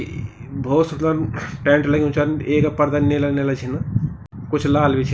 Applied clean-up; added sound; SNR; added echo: none; none; none; none.